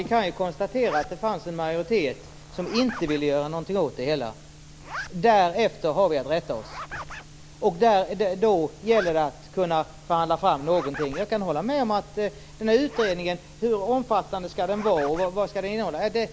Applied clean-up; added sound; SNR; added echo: none; Zipper (clothing); 17 dB; none.